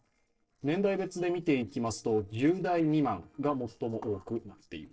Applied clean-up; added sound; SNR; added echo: neural separator model SepFormer DNS4.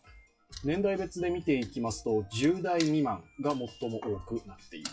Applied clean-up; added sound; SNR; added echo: classical method WPE with log-MMSE.